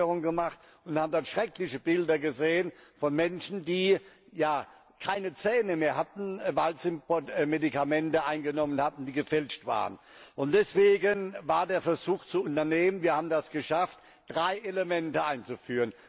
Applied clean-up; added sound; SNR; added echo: none; none; none; none.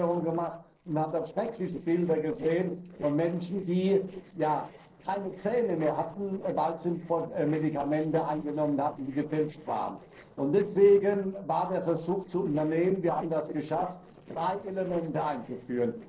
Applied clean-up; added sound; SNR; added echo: neural separator model SepFormer DNS4.